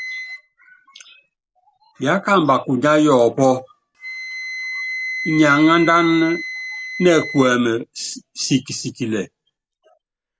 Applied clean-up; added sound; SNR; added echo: none; Wind instrument, woodwind instrument; 12 dB; none.